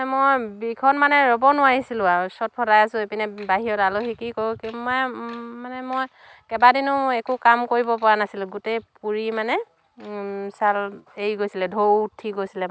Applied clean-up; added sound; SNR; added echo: none; none; none; none.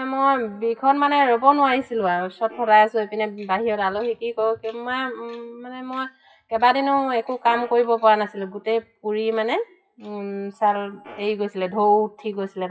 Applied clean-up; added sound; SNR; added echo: classical method WPE with log-MMSE.